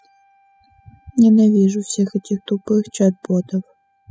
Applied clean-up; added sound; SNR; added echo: classical method spectral subtraction.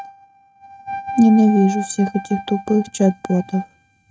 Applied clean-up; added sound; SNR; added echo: neural mask model RNNoise.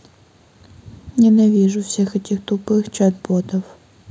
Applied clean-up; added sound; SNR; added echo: none; none; none; none.